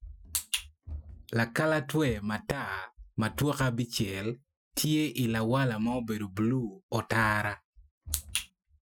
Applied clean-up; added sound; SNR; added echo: classical method Wiener filter.